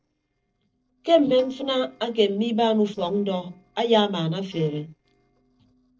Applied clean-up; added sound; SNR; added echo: neural separator model SepFormer DNS4.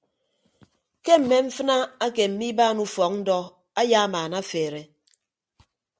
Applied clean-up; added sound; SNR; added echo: none; none; none; none.